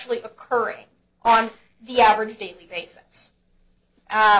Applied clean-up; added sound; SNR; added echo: neural separator model SepFormer DNS4.